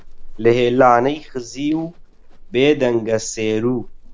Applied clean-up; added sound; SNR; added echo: none; Livestock, farm animals, working animals; 16 dB; none.